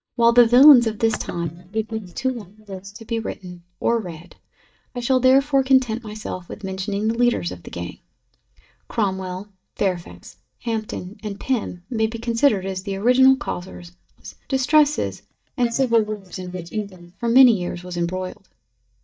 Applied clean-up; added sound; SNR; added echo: neural mask model DeepFilterNet 3.